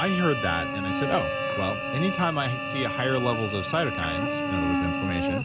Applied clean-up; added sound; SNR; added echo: none; Cricket / Buzz + Trumpet; 1 dB; none.